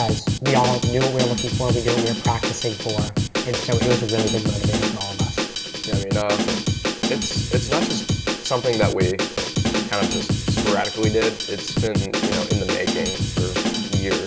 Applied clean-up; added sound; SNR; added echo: none; Drum kit; -2 dB; reverberation time 0.8 s.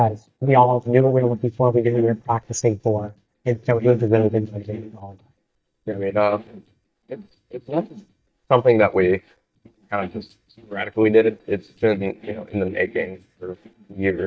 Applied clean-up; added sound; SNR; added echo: neural mask model DeepFilterNet 3.